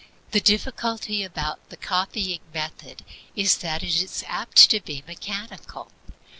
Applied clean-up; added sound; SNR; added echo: none; none; none; none.